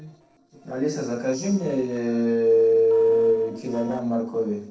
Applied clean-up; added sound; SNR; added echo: neural separator model SepFormer DNS4.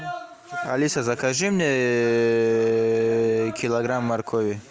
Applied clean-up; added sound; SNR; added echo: none; none; none; none.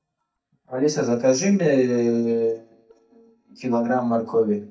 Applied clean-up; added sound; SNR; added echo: neural mask model DeepFilterNet 3.